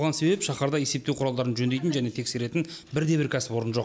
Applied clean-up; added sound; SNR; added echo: none; none; none; none.